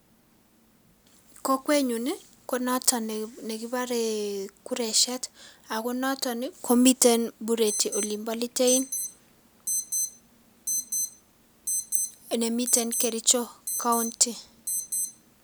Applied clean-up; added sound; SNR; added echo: none; Alarm; 8 dB; none.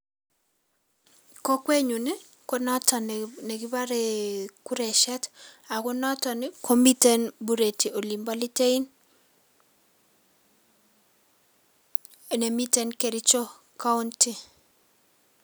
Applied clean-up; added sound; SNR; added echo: none; none; none; none.